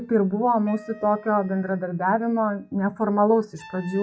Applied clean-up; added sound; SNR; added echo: classical method log-MMSE.